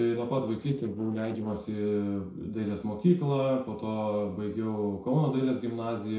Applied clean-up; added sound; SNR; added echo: neural separator model SepFormer DNS4.